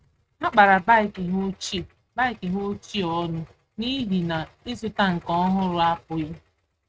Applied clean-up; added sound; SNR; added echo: neural mask model RNNoise.